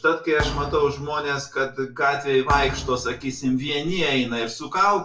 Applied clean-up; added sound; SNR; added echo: none; Thump, thud; 11 dB; reverberation time 0.2 s.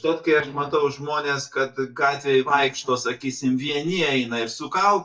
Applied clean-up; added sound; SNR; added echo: neural mask model DeepFilterNet 3.